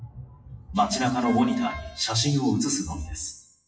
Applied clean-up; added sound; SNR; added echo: classical method WPE with log-MMSE.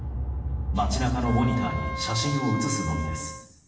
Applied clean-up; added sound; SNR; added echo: none; Wind instrument, woodwind instrument; 9 dB; reverberation time 1.0 s.